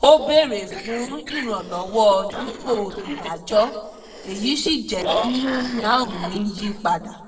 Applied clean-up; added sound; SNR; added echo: neural separator model SepFormer DNS4.